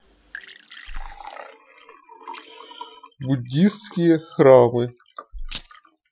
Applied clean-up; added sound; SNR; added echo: classical method Wiener filter.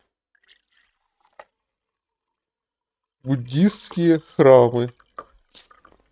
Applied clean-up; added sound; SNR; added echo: neural mask model RNNoise.